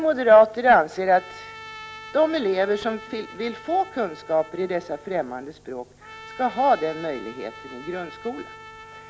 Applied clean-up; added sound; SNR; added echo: none; Trumpet; 19 dB; none.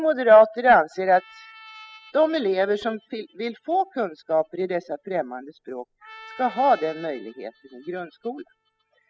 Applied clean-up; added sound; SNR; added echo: classical method spectral subtraction.